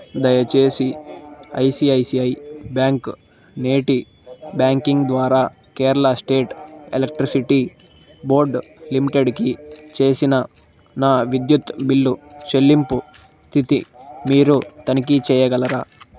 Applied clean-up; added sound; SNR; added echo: none; none; none; none.